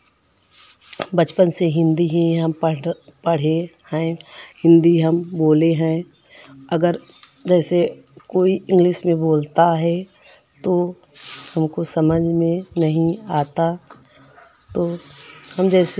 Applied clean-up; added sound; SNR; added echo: none; none; none; none.